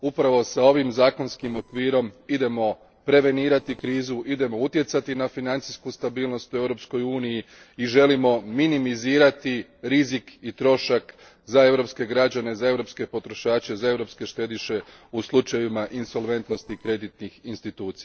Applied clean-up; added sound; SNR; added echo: neural separator model SepFormer DNS4.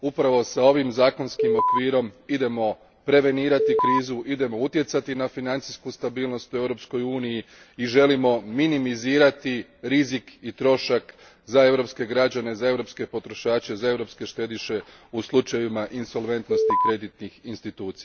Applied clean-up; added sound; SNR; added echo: none; Alarm; -4 dB; none.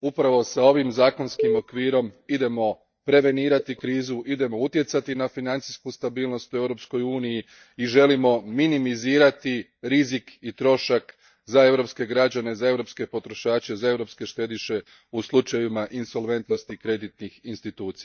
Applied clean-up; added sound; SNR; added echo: neural mask model DeepFilterNet 3.